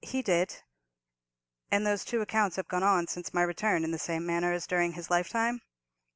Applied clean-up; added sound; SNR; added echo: none; none; none; none.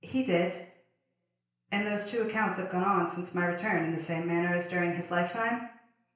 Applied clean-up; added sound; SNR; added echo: none; none; none; reverberation time 0.5 s.